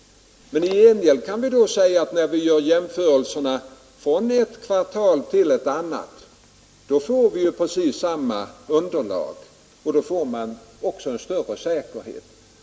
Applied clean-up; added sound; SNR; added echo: none; none; none; reverberation time 0.4 s.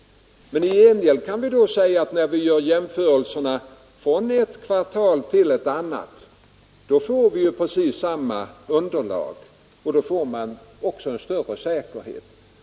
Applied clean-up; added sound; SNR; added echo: none; none; none; none.